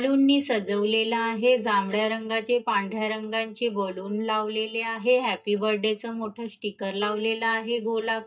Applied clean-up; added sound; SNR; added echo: neural mask model DeepFilterNet 3.